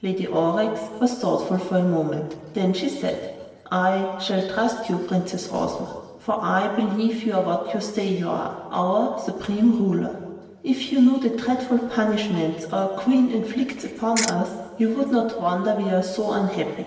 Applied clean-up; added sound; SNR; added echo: none; Ratchet, pawl; 4 dB; reverberation time 1.4 s.